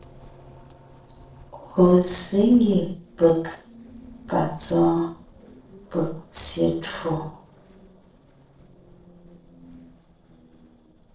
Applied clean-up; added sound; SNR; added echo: neural separator model SepFormer DNS4.